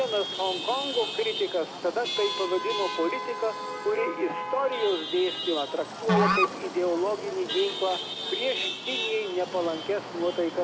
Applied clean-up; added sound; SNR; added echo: none; Musical instrument + Chatter / Traffic noise, roadway noise / Vehicle horn, car horn, honking / Engine; 3 dB; none.